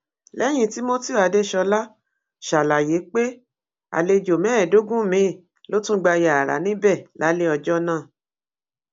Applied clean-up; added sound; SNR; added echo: none; none; none; none.